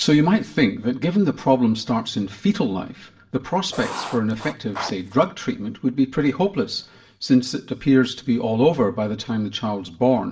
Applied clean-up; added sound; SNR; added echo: none; Writing; 12 dB; reverberation time 0.4 s.